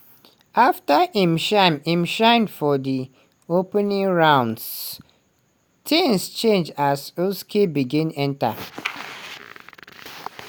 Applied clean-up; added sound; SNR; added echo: none; none; none; none.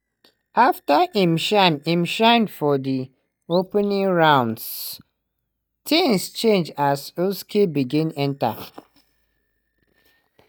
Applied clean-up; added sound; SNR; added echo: neural mask model DeepFilterNet 3.